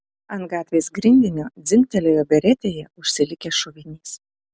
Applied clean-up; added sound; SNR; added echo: none; none; none; none.